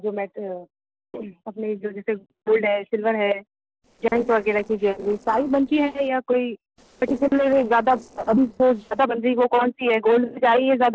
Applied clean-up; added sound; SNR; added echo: neural separator model SepFormer DNS4.